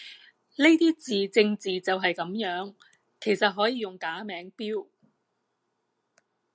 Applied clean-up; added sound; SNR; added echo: none; none; none; none.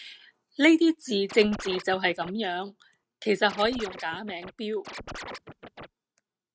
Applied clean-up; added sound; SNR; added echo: neural mask model RNNoise.